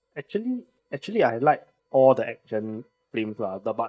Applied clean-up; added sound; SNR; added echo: neural mask model DeepFilterNet 3.